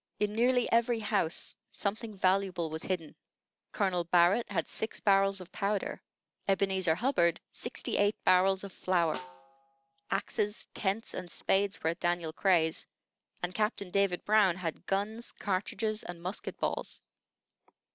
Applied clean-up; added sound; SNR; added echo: neural separator model SepFormer DNS4.